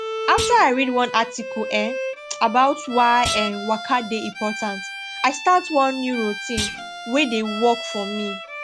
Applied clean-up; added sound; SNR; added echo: none; Thump, thud + Bowed string instrument; 7 dB; none.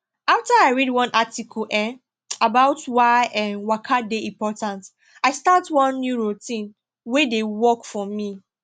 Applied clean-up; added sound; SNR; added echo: none; none; none; none.